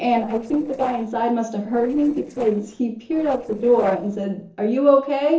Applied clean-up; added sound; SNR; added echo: neural separator model SepFormer DNS4.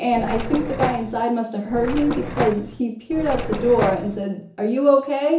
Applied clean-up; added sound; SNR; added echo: none; Mechanisms; 6 dB; reverberation time 0.7 s.